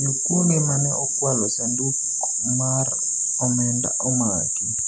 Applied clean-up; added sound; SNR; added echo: none; none; none; none.